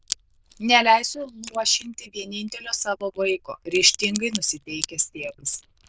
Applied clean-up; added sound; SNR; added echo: neural diffusion model UNIVERSE++.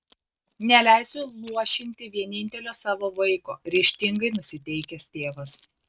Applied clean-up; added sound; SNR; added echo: neural mask model RNNoise.